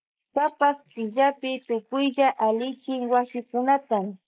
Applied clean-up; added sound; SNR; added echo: neural mask model Resemble Enhance denoiser.